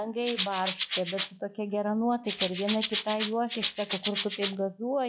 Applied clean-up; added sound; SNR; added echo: classical method log-MMSE.